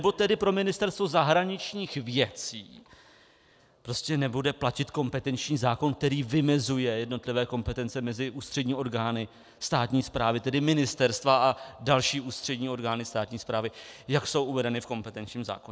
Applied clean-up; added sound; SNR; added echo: none; none; none; none.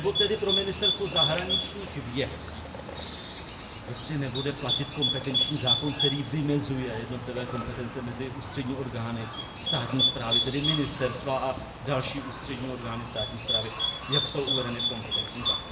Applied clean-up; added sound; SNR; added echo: none; Bird; -2 dB; reverberation time 0.6 s.